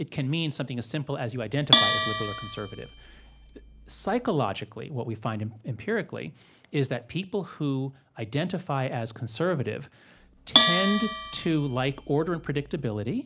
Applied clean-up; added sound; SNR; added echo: none; Bell; -2 dB; none.